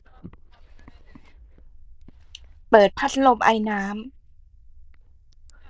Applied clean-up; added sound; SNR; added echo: neural diffusion model UNIVERSE++.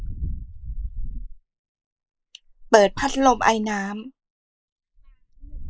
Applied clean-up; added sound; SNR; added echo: neural mask model Resemble Enhance denoiser.